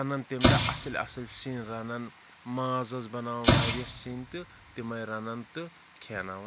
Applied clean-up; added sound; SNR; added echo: none; Explosion; -5 dB; none.